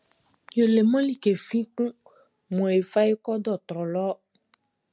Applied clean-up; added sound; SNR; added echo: none; none; none; none.